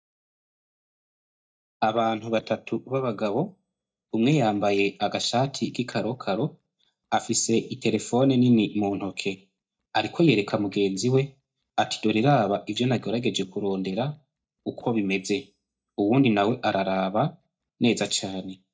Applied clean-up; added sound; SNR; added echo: neural mask model DeepFilterNet 3.